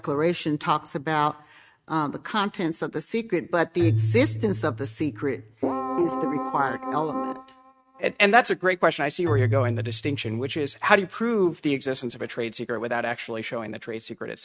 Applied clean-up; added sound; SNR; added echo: neural mask model RNNoise.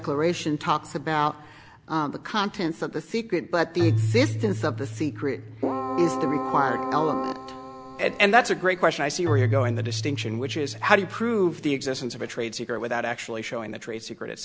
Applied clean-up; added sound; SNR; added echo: none; Keyboard (musical) + Keyboard (musical); 6 dB; none.